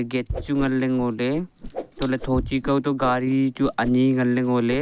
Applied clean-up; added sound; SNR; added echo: none; Whoosh, swoosh, swish + Bass drum; 13 dB; none.